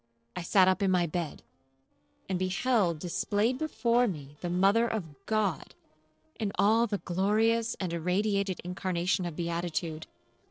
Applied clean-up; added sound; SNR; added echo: neural separator model SepFormer DNS4.